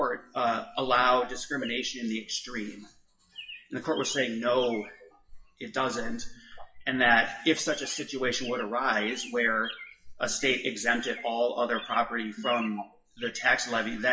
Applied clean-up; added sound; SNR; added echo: classical method WPE with log-MMSE.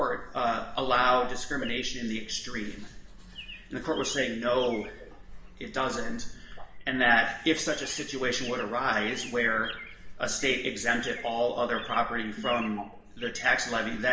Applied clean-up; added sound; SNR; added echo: none; Chirp, tweet; 17 dB; reverberation time 0.7 s.